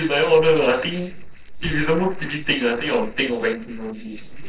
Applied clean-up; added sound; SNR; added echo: neural separator model SepFormer DNS4.